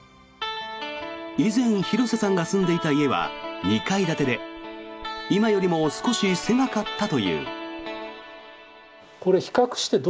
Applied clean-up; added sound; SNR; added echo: none; none; none; none.